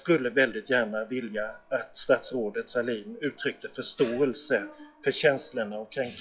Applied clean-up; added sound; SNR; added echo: classical method log-MMSE.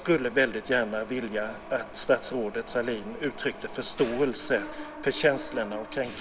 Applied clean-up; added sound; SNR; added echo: none; Mechanisms; 14 dB; none.